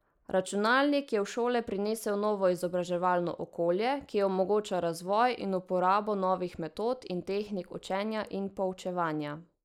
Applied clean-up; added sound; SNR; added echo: neural mask model Resemble Enhance denoiser.